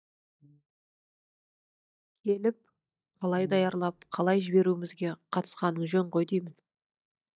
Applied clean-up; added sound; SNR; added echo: neural mask model DeepFilterNet 3.